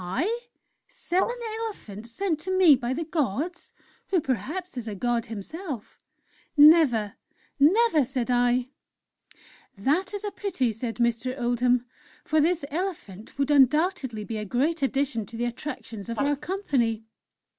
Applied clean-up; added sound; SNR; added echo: neural mask model Resemble Enhance denoiser.